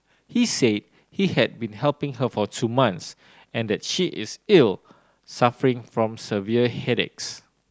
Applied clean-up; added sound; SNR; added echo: none; none; none; none.